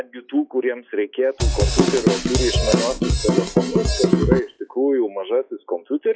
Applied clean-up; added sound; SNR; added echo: classical method log-MMSE.